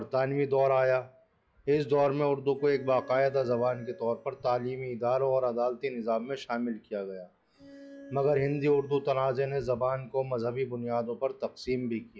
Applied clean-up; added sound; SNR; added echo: classical method log-MMSE.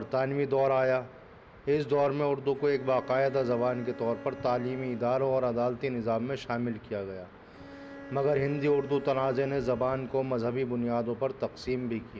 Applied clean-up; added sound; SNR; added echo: none; Bowed string instrument; 19 dB; none.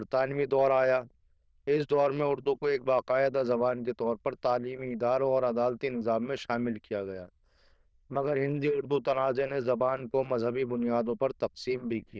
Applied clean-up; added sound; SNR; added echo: neural diffusion model UNIVERSE++.